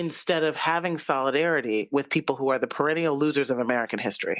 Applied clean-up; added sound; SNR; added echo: none; none; none; none.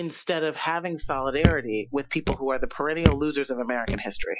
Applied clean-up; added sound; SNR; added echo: classical method Wiener filter.